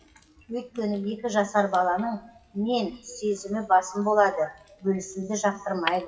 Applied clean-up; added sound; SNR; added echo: classical method WPE with log-MMSE.